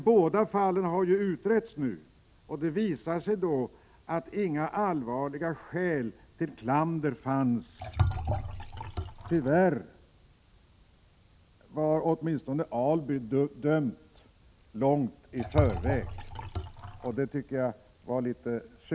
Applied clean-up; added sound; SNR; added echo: none; Liquid; 4 dB; none.